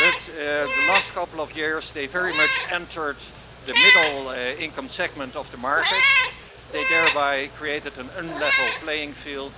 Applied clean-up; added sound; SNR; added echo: none; Meow; -4 dB; none.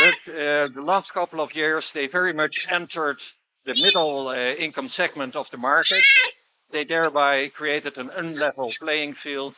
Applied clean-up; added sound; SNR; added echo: neural mask model Resemble Enhance denoiser.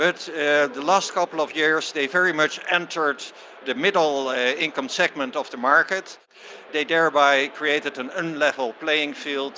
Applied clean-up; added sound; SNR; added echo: none; none; none; none.